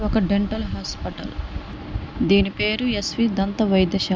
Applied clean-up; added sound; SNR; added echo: none; none; none; none.